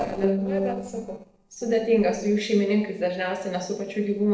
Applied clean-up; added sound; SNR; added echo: neural separator model SepFormer DNS4.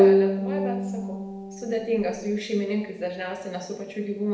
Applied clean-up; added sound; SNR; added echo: none; Bowed string instrument; -3 dB; reverberation time 0.8 s.